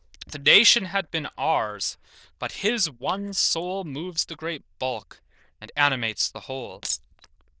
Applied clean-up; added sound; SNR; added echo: neural diffusion model UNIVERSE++.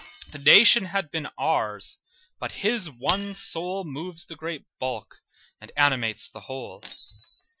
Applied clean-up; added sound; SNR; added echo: classical method Wiener filter.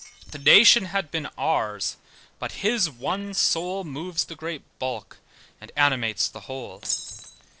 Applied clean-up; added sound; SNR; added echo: neural separator model SepFormer DNS4.